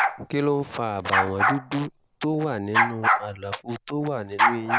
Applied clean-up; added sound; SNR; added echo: none; Bark; -2 dB; none.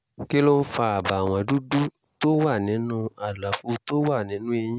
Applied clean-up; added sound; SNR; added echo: none; none; none; none.